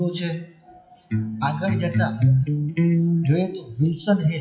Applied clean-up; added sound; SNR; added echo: classical method WPE with log-MMSE.